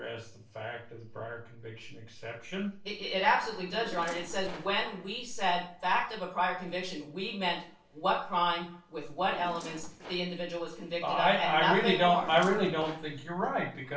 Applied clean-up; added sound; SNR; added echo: neural separator model SepFormer DNS4.